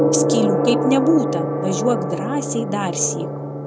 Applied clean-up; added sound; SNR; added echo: none; Gong; -1 dB; none.